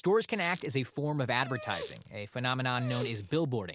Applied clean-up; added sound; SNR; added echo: none; Dog + Squeak; 13 dB; none.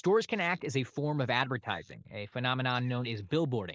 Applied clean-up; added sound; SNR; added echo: neural mask model Resemble Enhance denoiser.